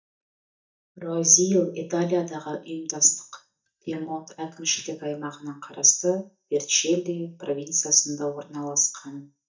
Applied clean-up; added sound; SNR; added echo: neural mask model DeepFilterNet 3.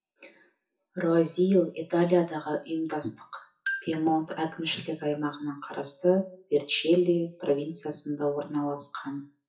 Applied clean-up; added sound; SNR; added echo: classical method WPE with log-MMSE.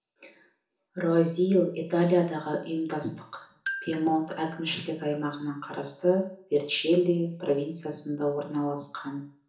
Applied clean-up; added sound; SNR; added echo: none; Marimba, xylophone; 12 dB; reverberation time 0.7 s.